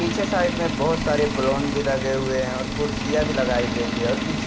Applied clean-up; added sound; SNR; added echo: none; Engine; 2 dB; none.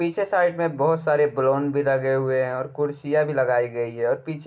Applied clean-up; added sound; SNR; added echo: none; none; none; none.